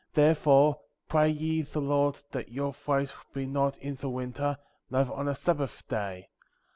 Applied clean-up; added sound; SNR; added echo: none; none; none; none.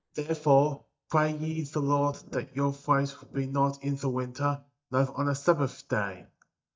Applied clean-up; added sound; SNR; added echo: neural mask model DeepFilterNet 3.